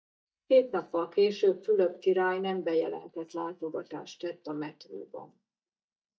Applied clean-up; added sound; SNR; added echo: neural mask model DeepFilterNet 3.